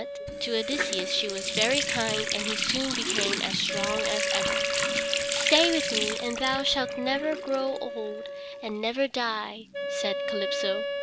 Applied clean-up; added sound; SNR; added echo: none; Water tap, faucet + Wind instrument, woodwind instrument; 0 dB; none.